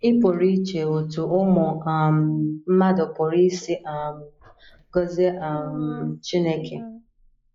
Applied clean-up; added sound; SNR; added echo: neural mask model Resemble Enhance denoiser.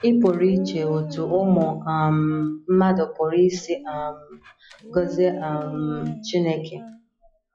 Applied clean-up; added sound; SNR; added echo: classical method log-MMSE.